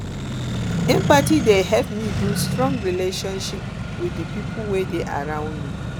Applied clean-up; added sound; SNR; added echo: none; Accelerating, revving, vroom; 3 dB; none.